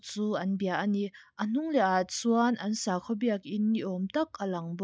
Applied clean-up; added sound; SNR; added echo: none; none; none; none.